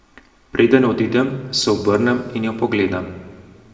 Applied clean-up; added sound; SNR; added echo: none; none; none; reverberation time 1.4 s.